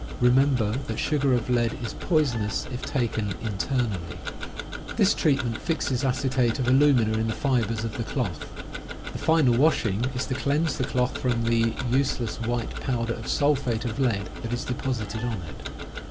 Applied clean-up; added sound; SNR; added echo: none; Tick-tock; 8 dB; none.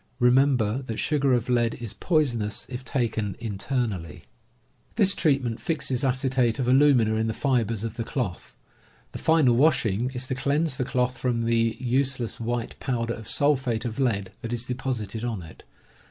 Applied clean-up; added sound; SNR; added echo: none; none; none; none.